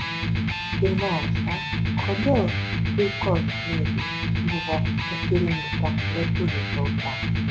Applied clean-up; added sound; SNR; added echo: none; Electric guitar; -5 dB; none.